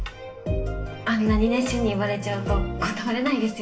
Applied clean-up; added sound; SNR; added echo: none; none; none; reverberation time 0.3 s.